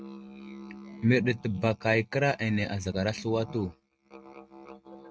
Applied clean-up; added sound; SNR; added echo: neural mask model RNNoise.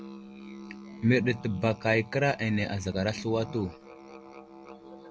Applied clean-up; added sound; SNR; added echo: none; Musical instrument; 16 dB; none.